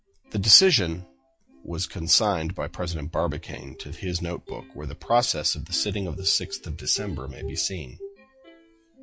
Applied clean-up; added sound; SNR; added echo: classical method log-MMSE.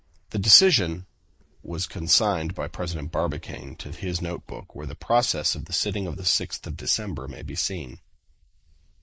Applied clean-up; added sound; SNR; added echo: neural mask model Resemble Enhance denoiser.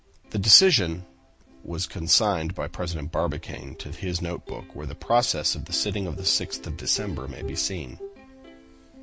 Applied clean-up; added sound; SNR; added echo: none; Plucked string instrument; 18 dB; none.